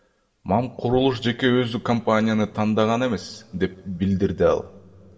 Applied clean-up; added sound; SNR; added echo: none; none; none; reverberation time 1.9 s.